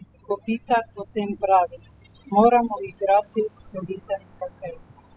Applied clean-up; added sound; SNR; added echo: classical method spectral subtraction.